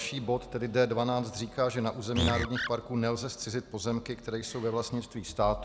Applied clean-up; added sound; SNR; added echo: none; Animal; 2 dB; none.